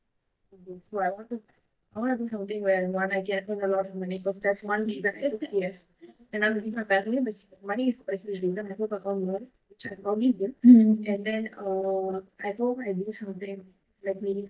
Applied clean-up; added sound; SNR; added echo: neural mask model DeepFilterNet 3.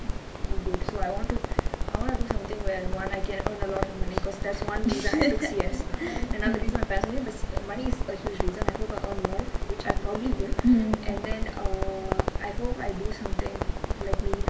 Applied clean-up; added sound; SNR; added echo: none; Crackle; -3 dB; reverberation time 0.3 s.